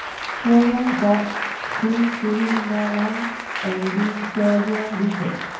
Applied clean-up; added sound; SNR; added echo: none; Applause; 7 dB; reverberation time 0.9 s.